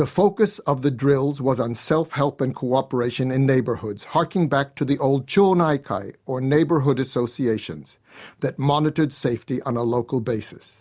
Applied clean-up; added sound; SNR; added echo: none; none; none; none.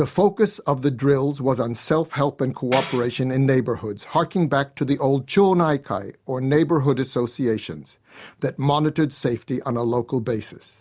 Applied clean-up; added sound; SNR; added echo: none; Tambourine; 14 dB; none.